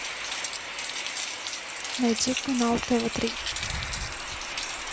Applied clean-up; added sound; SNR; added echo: none; Rain; 2 dB; none.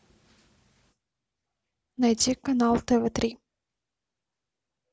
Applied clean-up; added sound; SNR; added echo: none; none; none; none.